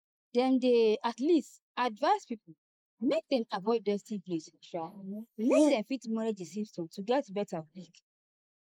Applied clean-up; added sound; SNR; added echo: neural mask model Resemble Enhance denoiser.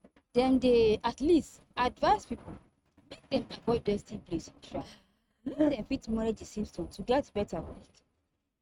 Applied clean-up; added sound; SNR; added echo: neural mask model RNNoise.